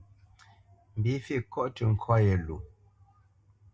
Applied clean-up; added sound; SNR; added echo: none; none; none; none.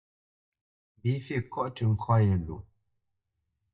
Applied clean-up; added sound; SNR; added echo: neural mask model DeepFilterNet 3.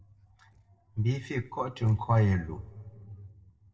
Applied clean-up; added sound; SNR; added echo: neural separator model SepFormer DNS4.